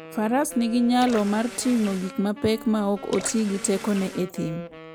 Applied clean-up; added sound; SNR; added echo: none; Water tap, faucet / Water + Wind instrument, woodwind instrument; 15 dB; none.